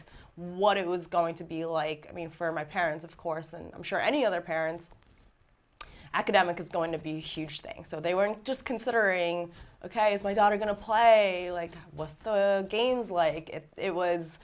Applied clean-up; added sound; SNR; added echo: none; none; none; none.